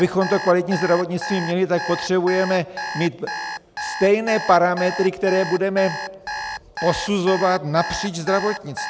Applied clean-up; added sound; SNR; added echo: none; Alarm; 9 dB; none.